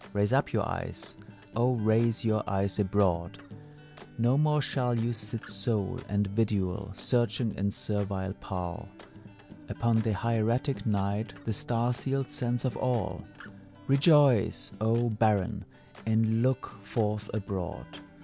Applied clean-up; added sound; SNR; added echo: none; Acoustic guitar; 20 dB; none.